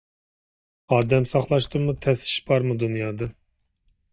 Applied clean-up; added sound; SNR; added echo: neural mask model DeepFilterNet 3.